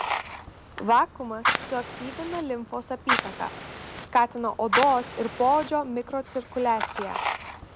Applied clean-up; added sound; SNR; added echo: none; Fire; 4 dB; none.